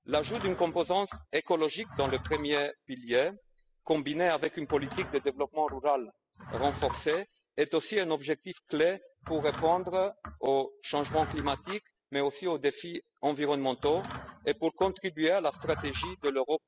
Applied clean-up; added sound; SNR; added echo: classical method spectral subtraction.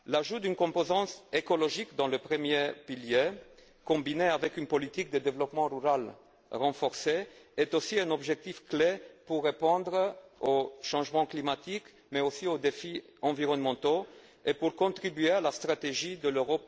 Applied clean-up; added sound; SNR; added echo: none; none; none; none.